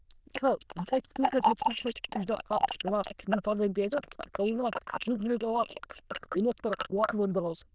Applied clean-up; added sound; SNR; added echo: neural diffusion model UNIVERSE++.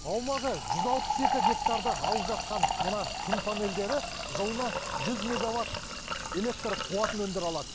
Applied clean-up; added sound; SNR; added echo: none; Fill (with liquid); -1 dB; none.